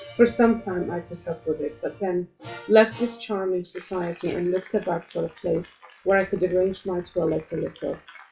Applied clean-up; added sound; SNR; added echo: classical method log-MMSE.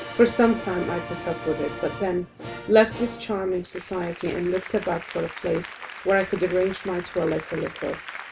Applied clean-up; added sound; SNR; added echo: none; Applause; 12 dB; none.